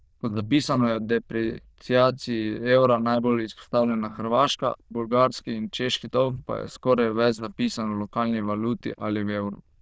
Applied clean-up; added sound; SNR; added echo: neural diffusion model UNIVERSE++.